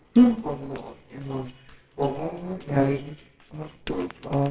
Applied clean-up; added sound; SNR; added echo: neural separator model SepFormer WHAMR!.